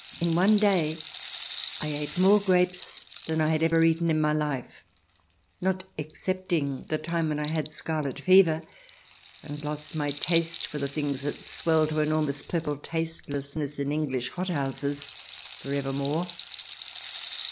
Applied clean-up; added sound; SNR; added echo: none; Rattle (instrument); 17 dB; none.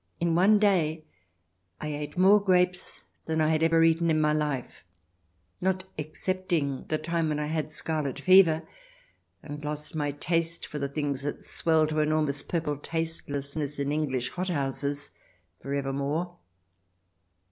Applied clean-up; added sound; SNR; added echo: none; none; none; none.